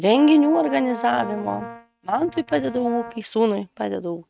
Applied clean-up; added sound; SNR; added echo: neural mask model RNNoise.